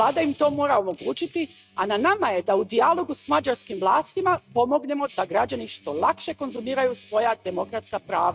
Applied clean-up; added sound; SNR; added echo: neural mask model RNNoise.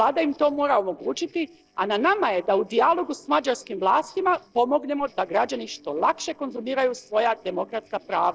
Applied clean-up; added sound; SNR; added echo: neural separator model SepFormer DNS4.